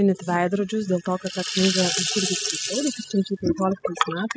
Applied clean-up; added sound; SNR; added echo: classical method spectral subtraction.